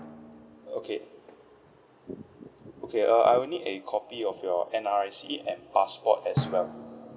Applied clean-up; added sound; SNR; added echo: none; Drum; 13 dB; none.